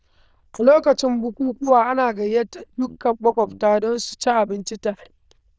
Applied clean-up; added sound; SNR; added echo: neural diffusion model UNIVERSE++.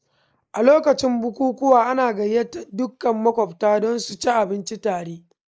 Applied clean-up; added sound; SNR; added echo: neural mask model Resemble Enhance denoiser.